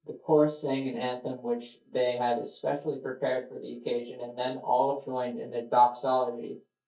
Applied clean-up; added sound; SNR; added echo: neural mask model DeepFilterNet 3.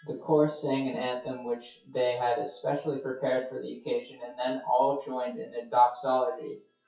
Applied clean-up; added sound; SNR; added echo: classical method WPE with log-MMSE.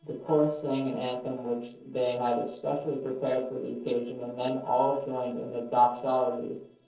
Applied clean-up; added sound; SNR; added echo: neural separator model SepFormer DNS4.